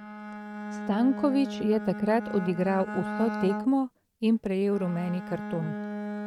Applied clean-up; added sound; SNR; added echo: neural mask model RNNoise.